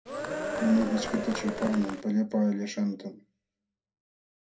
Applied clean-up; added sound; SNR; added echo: none; Cheering; 4 dB; reverberation time 0.2 s.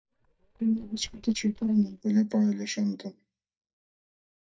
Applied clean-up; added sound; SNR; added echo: neural mask model DeepFilterNet 3.